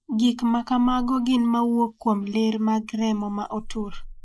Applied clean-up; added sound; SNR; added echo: neural mask model Resemble Enhance denoiser.